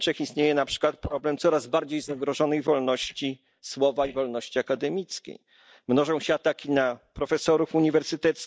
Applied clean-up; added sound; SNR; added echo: neural mask model DeepFilterNet 3.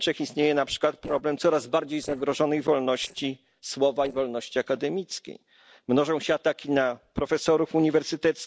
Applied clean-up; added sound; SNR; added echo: neural separator model SepFormer DNS4.